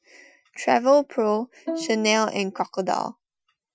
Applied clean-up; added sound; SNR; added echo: classical method Wiener filter.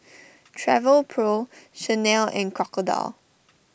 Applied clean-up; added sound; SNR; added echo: none; none; none; none.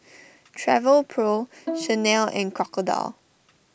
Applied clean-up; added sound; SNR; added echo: none; Bowed string instrument; 13 dB; none.